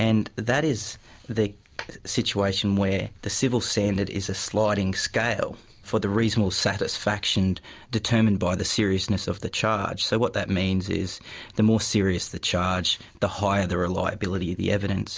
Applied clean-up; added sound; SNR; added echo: none; none; none; none.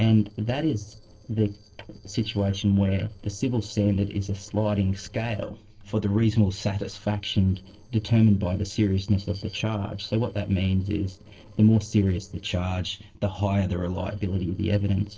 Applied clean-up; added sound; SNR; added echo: neural separator model SepFormer DNS4.